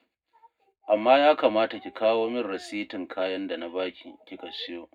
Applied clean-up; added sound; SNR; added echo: none; none; none; reverberation time 0.3 s.